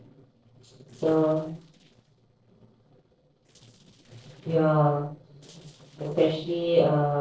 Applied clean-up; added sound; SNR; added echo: neural separator model SepFormer DNS4.